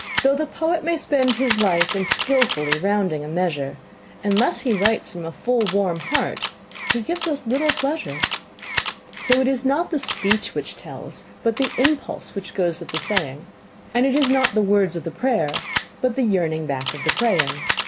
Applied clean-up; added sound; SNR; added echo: none; Camera; 4 dB; none.